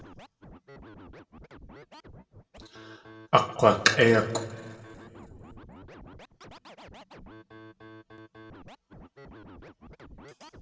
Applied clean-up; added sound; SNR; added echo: none; Scratching (performance technique); 18 dB; reverberation time 1.5 s.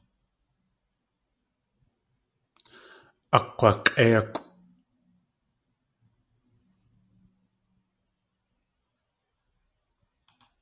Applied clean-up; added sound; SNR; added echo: none; none; none; none.